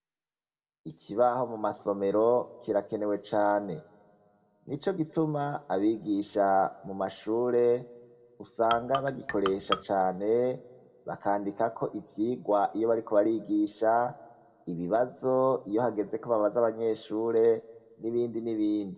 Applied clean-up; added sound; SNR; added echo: none; Marimba, xylophone; 6 dB; reverberation time 0.9 s.